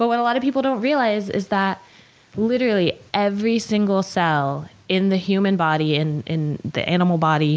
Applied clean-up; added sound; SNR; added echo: none; none; none; none.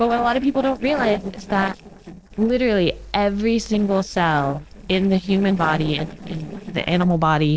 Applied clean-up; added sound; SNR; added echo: neural separator model SepFormer DNS4.